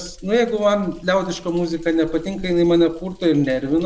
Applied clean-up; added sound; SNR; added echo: none; Thunder; 20 dB; none.